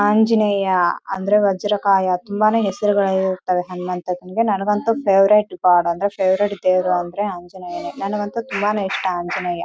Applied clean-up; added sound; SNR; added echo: none; none; none; none.